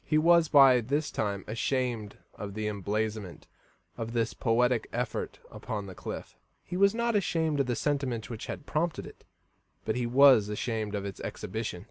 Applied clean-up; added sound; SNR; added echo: none; none; none; none.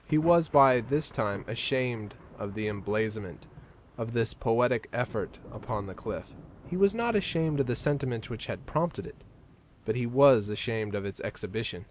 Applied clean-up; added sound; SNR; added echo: none; Thunder / Rain; 20 dB; none.